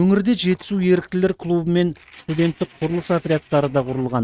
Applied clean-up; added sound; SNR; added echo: neural mask model RNNoise.